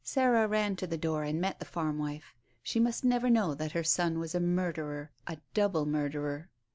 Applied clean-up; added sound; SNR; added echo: none; none; none; none.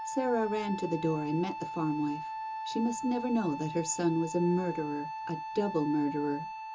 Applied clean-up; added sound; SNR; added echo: none; Wind instrument, woodwind instrument; 7 dB; reverberation time 0.2 s.